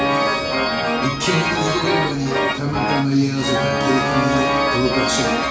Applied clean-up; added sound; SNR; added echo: none; Organ; -2 dB; reverberation time 0.7 s.